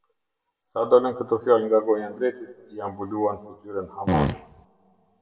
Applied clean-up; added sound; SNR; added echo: none; Fart; -1 dB; reverberation time 0.9 s.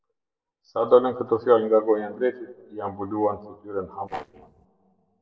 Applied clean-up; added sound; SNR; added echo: neural separator model SepFormer DNS4.